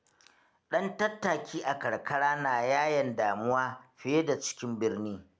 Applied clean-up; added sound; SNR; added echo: none; none; none; none.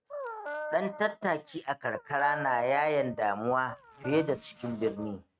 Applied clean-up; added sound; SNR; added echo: neural mask model RNNoise.